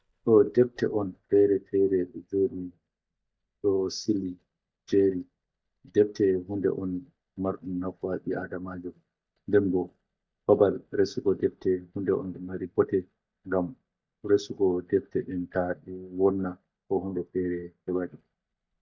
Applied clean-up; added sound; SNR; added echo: neural mask model DeepFilterNet 3.